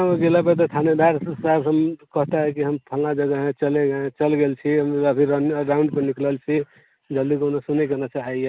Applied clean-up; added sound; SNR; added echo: none; none; none; none.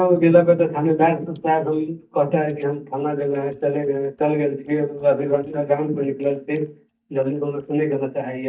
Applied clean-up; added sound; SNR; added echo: neural mask model DeepFilterNet 3.